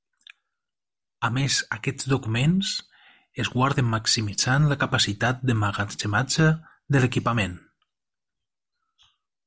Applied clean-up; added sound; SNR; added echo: none; none; none; none.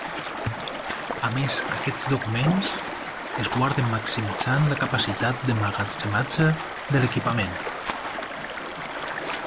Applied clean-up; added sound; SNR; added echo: none; Stream; 5 dB; none.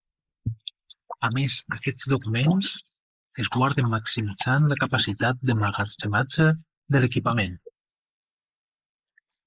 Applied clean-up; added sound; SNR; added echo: neural mask model Resemble Enhance denoiser.